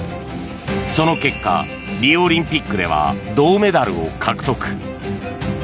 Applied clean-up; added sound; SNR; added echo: none; none; none; none.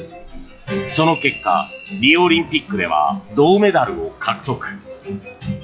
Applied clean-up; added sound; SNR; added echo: classical method log-MMSE.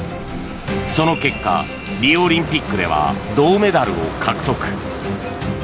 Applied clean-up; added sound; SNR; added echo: none; Bathtub (filling or washing); 12 dB; none.